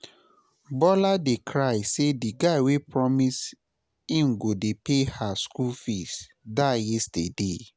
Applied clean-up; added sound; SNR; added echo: none; none; none; none.